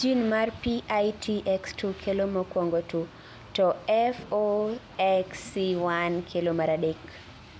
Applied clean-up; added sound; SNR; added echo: none; none; none; none.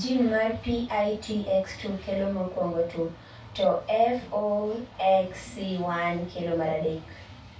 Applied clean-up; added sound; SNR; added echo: none; none; none; reverberation time 0.2 s.